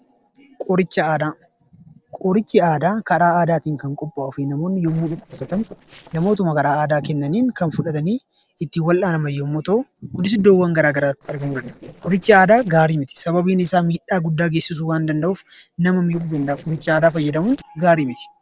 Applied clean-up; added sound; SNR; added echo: neural separator model SepFormer DNS4.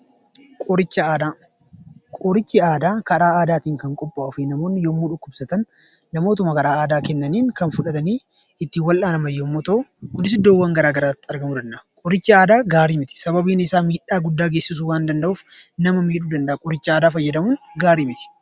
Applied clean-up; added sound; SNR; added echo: none; none; none; none.